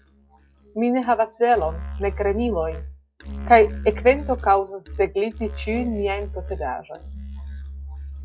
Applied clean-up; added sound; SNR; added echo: classical method log-MMSE.